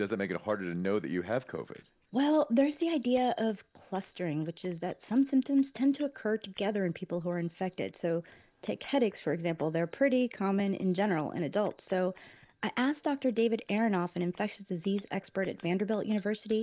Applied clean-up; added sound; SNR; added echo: neural mask model Resemble Enhance denoiser.